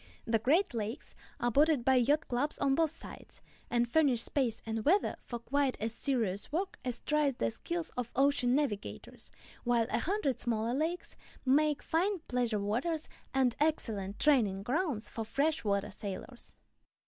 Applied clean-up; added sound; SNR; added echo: none; none; none; none.